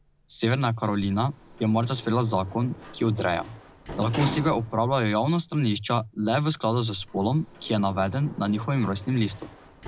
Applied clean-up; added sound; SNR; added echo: none; Sliding door; 16 dB; none.